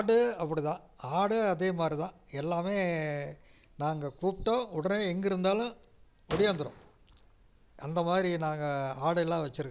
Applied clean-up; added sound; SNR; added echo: none; Gunshot, gunfire; 16 dB; none.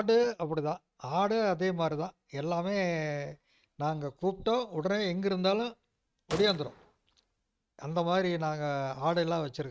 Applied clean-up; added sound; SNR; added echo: neural mask model RNNoise.